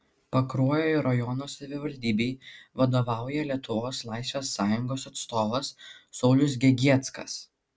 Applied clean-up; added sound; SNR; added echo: none; none; none; none.